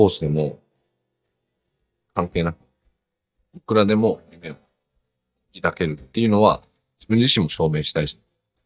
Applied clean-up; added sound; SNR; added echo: neural mask model DeepFilterNet 3.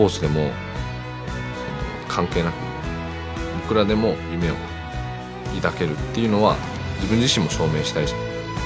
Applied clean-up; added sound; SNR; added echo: none; none; none; none.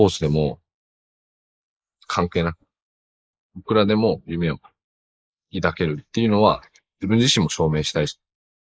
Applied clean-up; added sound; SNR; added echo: neural mask model Resemble Enhance denoiser.